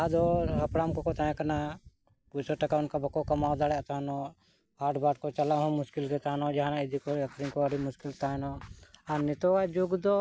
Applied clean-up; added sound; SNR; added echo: none; none; none; none.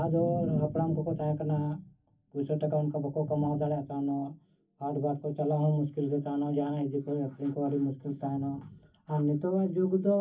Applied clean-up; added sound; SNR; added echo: none; none; none; reverberation time 0.3 s.